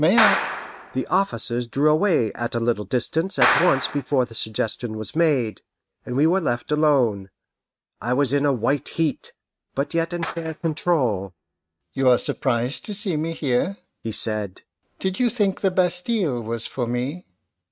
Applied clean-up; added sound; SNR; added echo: neural mask model RNNoise.